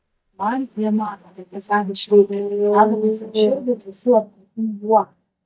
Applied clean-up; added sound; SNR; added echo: neural mask model DeepFilterNet 3.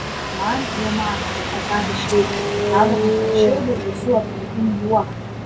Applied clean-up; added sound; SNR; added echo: none; Engine starting; -1 dB; none.